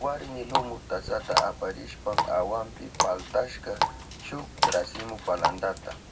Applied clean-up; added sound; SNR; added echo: none; Water tap, faucet; 0 dB; reverberation time 0.3 s.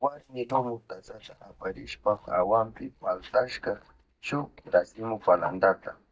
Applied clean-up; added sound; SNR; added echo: neural mask model DeepFilterNet 3.